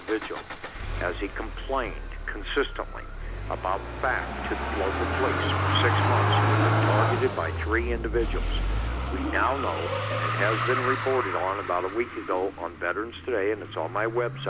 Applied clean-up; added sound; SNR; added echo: none; Motor vehicle (road); -1 dB; none.